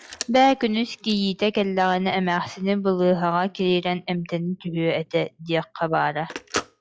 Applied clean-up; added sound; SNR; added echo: classical method log-MMSE.